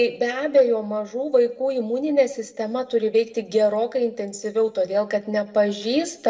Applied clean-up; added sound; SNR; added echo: none; none; none; reverberation time 0.6 s.